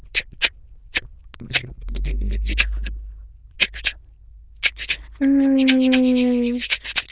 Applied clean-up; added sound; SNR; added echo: neural diffusion model UNIVERSE++.